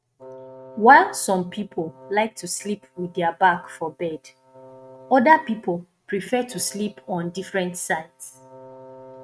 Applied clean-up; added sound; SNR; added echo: neural mask model RNNoise.